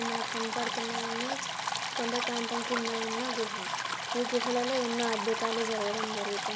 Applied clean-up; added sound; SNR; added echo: none; Stream; 0 dB; none.